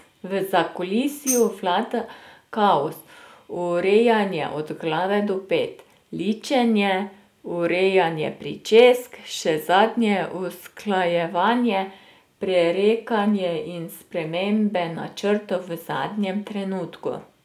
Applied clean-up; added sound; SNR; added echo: none; Tambourine; 11 dB; none.